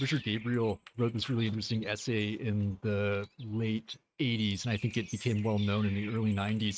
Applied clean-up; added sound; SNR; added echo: neural mask model RNNoise.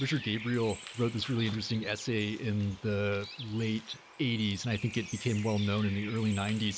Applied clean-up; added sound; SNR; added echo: none; Bird; 15 dB; none.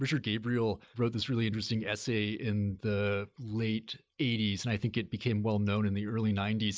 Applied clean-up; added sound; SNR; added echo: none; none; none; none.